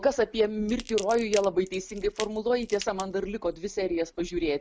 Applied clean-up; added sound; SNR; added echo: none; Crackle / Crushing; 16 dB; none.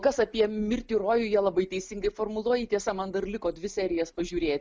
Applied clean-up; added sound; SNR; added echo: none; none; none; none.